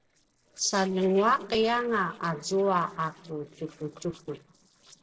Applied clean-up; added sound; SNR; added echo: neural separator model SepFormer DNS4.